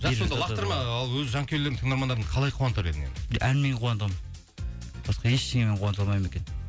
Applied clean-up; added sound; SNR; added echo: none; none; none; none.